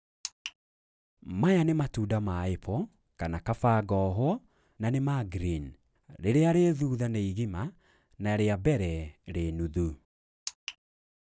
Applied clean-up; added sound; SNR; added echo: none; none; none; none.